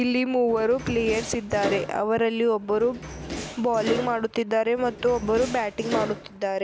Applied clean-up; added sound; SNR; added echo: none; Door; 10 dB; none.